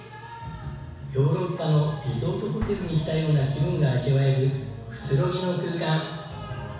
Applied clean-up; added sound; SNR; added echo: none; Explosion; 19 dB; reverberation time 1.1 s.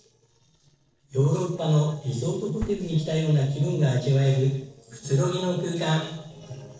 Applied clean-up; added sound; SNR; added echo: neural separator model SepFormer DNS4.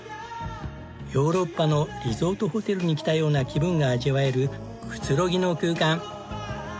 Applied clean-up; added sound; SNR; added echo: none; none; none; none.